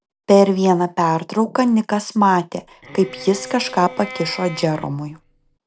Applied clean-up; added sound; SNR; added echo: none; Bowed string instrument; 17 dB; none.